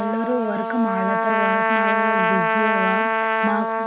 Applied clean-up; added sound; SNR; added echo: none; Trumpet; -5 dB; none.